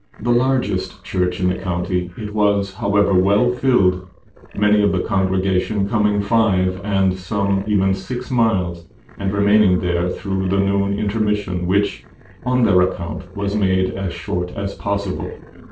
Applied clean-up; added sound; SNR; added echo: neural separator model SepFormer DNS4.